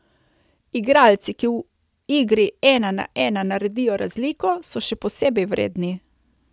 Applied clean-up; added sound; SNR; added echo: none; none; none; none.